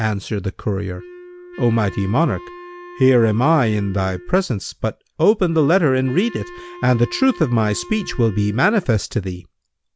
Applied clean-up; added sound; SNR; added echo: none; Wind instrument, woodwind instrument; 18 dB; none.